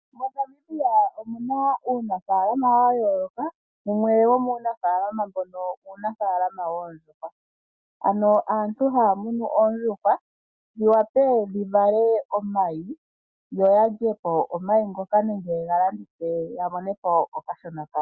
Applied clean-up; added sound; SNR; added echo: none; none; none; none.